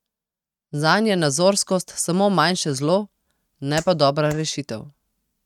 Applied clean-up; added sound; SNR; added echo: neural mask model RNNoise.